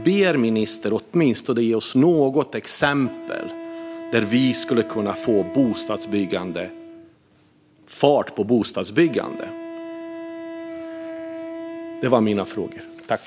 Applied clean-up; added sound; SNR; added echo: none; Wind instrument, woodwind instrument; 13 dB; none.